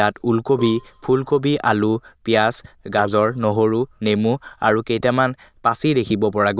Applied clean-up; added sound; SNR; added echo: neural diffusion model UNIVERSE++.